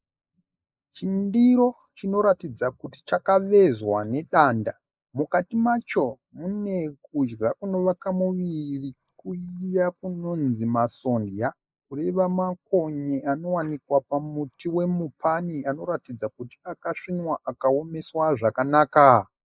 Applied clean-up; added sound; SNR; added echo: neural mask model Resemble Enhance denoiser.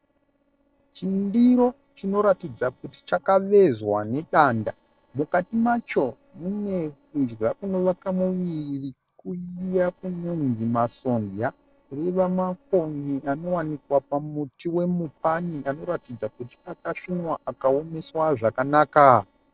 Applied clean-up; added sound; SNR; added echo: neural separator model SepFormer DNS4.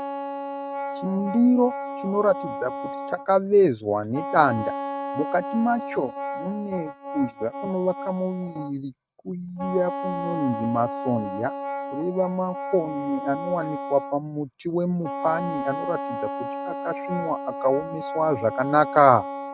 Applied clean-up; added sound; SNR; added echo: neural mask model RNNoise.